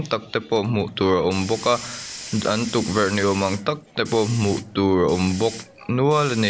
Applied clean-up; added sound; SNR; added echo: none; Hiss; 15 dB; none.